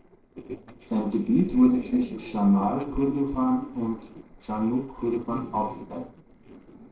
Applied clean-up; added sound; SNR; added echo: neural separator model SepFormer DNS4.